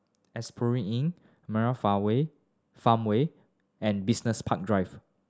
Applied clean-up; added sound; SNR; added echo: none; none; none; none.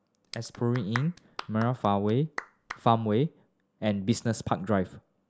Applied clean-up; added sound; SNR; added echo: none; Clapping; 14 dB; none.